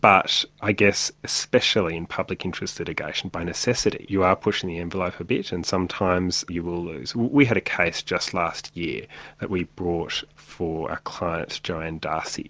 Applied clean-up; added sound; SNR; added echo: none; none; none; none.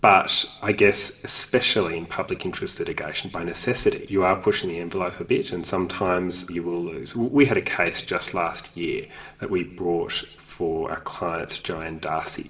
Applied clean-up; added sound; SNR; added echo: none; none; none; reverberation time 1.0 s.